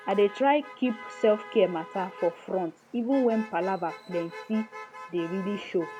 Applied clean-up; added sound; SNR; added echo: none; Motor vehicle (road); 15 dB; none.